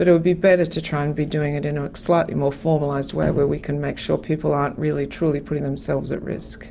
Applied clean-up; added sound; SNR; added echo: none; none; none; none.